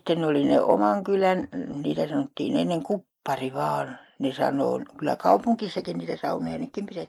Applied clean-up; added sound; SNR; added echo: neural mask model Resemble Enhance denoiser.